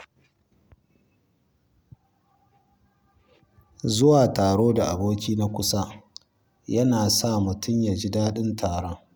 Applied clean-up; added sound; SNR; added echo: none; none; none; none.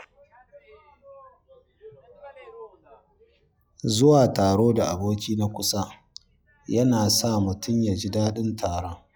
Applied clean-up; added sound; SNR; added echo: classical method log-MMSE.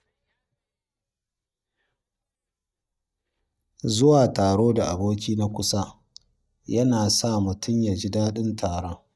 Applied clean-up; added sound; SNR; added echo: neural mask model DeepFilterNet 3.